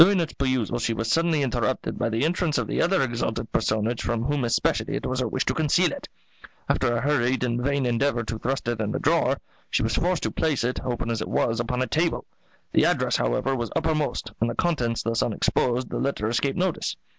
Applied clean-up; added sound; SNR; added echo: none; none; none; none.